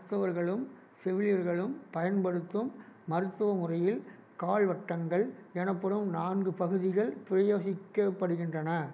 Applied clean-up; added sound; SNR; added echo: none; none; none; none.